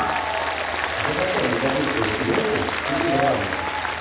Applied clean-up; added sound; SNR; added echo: none; Applause; -2 dB; reverberation time 0.7 s.